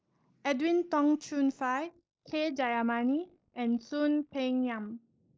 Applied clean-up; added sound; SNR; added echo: neural mask model Resemble Enhance denoiser.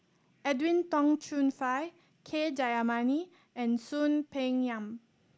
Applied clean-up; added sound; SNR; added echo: none; none; none; none.